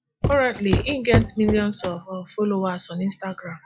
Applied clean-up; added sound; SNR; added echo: classical method log-MMSE.